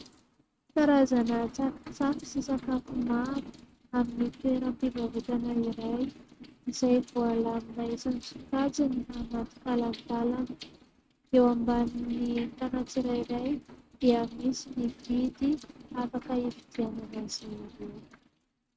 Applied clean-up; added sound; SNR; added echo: neural mask model RNNoise.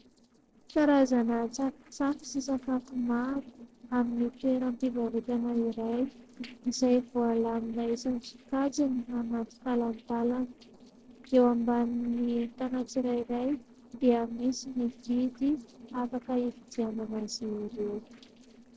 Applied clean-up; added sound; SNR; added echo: neural separator model SepFormer DNS4.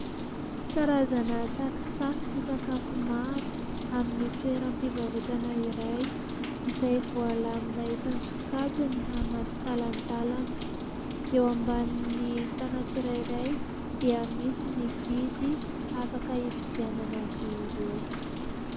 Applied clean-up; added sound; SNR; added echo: none; Rain; 2 dB; none.